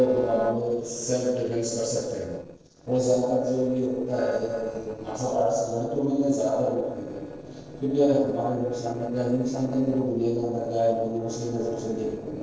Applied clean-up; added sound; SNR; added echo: neural separator model SepFormer DNS4.